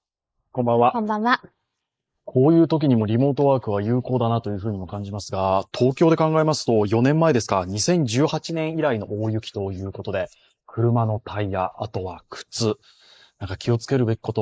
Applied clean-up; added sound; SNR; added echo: neural mask model Resemble Enhance denoiser.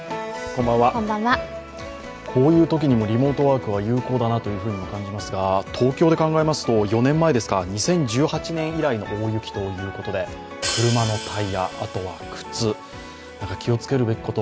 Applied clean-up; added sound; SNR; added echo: none; Hi-hat; 12 dB; none.